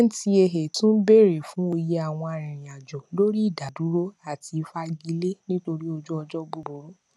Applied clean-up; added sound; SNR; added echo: none; none; none; none.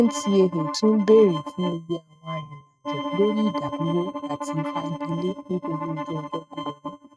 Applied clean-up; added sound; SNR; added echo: neural mask model RNNoise.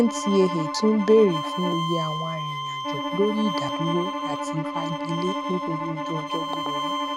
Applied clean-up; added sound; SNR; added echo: none; Bowed string instrument + Bowed string instrument; 3 dB; none.